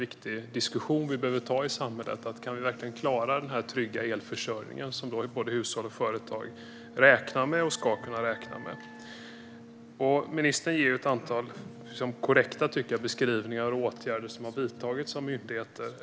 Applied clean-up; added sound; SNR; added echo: none; Wind instrument, woodwind instrument + Brass instrument; 19 dB; none.